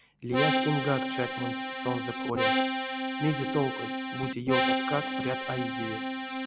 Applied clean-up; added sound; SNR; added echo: none; Accordion; -2 dB; none.